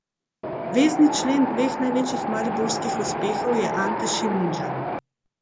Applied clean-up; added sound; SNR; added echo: none; Wind; 3 dB; none.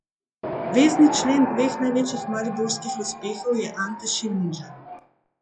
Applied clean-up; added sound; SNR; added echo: classical method log-MMSE.